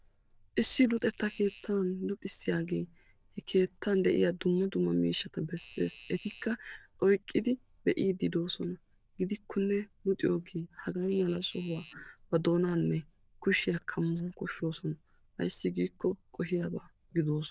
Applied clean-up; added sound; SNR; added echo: neural diffusion model UNIVERSE++.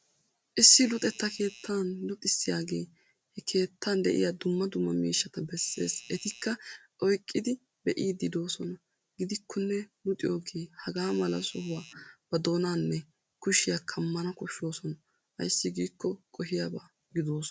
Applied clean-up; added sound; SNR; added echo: none; Doorbell; 20 dB; none.